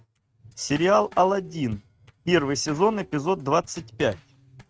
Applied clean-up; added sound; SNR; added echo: neural mask model RNNoise.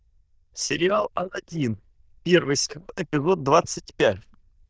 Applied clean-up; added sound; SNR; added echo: neural diffusion model UNIVERSE++.